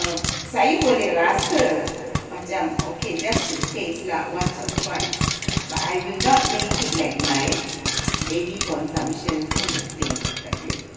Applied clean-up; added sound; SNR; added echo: none; Frying (food); 3 dB; reverberation time 2.5 s.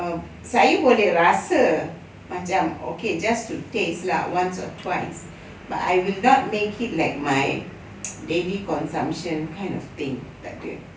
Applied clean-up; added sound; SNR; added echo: none; none; none; none.